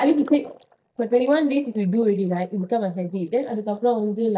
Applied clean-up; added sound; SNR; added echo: neural mask model DeepFilterNet 3.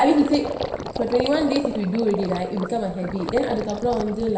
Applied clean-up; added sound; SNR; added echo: none; Gurgling; 8 dB; reverberation time 0.9 s.